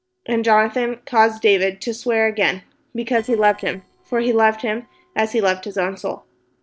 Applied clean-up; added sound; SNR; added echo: neural separator model SepFormer DNS4.